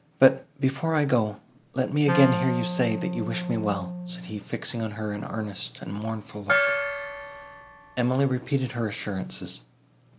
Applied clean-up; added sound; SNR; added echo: none; Wind instrument, woodwind instrument + Gong; 4 dB; none.